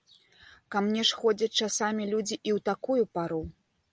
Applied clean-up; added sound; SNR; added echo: none; none; none; none.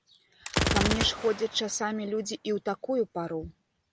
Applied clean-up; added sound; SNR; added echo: none; Gunshot, gunfire; 3 dB; none.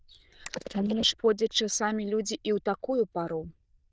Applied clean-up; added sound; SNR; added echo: neural diffusion model UNIVERSE++.